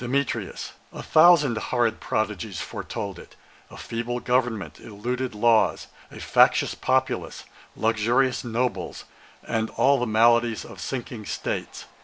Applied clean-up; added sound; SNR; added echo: none; none; none; none.